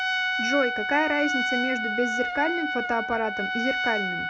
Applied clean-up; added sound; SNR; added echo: none; Trumpet; 0 dB; none.